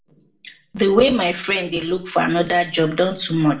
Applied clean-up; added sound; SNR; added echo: none; none; none; reverberation time 0.4 s.